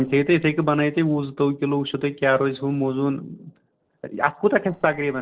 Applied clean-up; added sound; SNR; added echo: neural separator model SepFormer DNS4.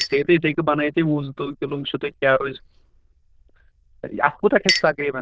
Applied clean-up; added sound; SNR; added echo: neural diffusion model UNIVERSE++.